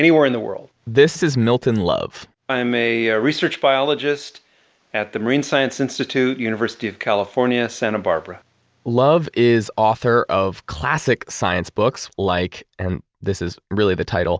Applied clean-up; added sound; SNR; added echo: none; none; none; none.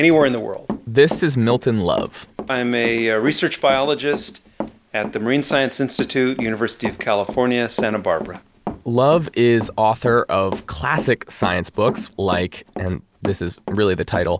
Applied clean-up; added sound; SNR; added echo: none; Run; 12 dB; none.